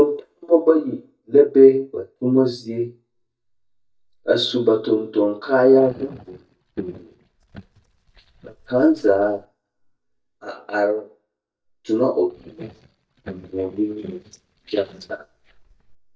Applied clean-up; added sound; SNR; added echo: neural mask model DeepFilterNet 3.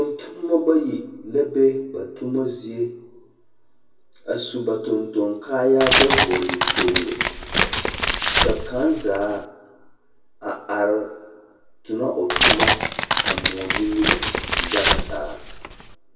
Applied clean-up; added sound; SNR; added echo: none; Tearing; -4 dB; reverberation time 0.2 s.